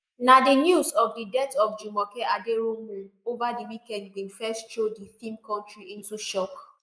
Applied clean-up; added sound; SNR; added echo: neural mask model Resemble Enhance denoiser.